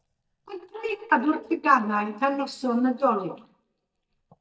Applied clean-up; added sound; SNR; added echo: neural mask model DeepFilterNet 3.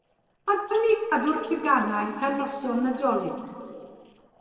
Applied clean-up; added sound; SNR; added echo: neural separator model SepFormer DNS4.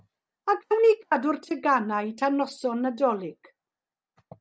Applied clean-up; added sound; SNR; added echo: none; none; none; none.